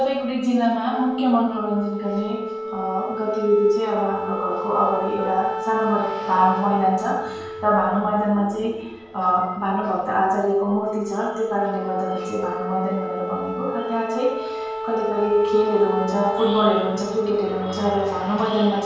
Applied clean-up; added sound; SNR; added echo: none; Wind instrument, woodwind instrument; 9 dB; reverberation time 0.7 s.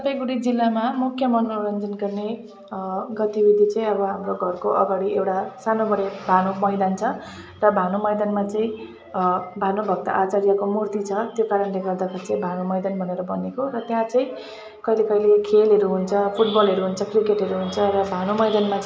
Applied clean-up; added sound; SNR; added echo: none; none; none; none.